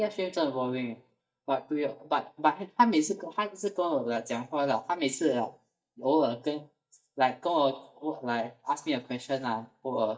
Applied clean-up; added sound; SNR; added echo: neural mask model DeepFilterNet 3.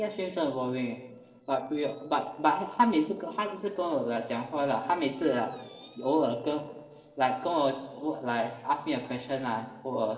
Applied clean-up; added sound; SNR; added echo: neural separator model SepFormer DNS4.